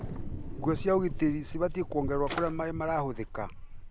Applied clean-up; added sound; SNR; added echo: none; Drawer open or close; 7 dB; none.